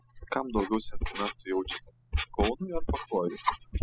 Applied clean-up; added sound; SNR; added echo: classical method spectral subtraction.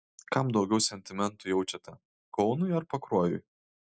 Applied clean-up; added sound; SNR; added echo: none; none; none; none.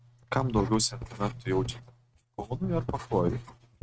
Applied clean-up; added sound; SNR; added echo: neural mask model RNNoise.